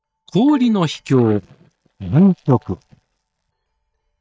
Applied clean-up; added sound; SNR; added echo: neural mask model DeepFilterNet 3.